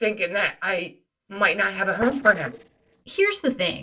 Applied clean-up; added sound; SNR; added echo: neural separator model SepFormer DNS4.